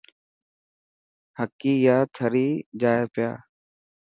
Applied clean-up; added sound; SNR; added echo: none; none; none; none.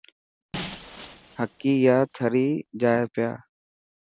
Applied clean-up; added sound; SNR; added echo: none; Shatter; 17 dB; none.